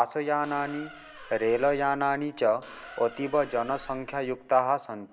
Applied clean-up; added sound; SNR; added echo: none; Squeak; 19 dB; none.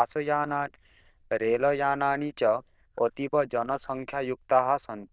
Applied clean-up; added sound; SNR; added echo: neural diffusion model UNIVERSE++.